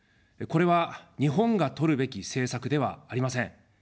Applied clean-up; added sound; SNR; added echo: none; none; none; none.